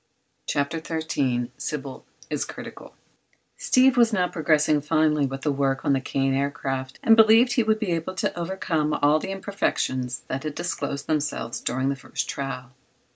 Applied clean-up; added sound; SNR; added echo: none; none; none; none.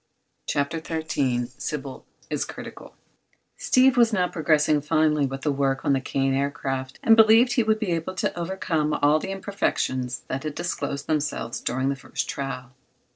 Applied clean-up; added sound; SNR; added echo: neural separator model SepFormer DNS4.